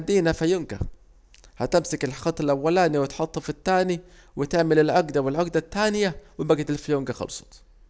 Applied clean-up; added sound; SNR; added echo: none; none; none; none.